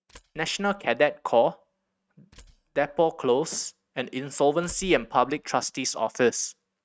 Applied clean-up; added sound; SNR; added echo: neural mask model RNNoise.